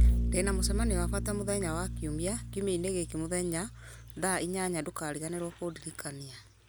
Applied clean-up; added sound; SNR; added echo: none; Bowed string instrument; -1 dB; none.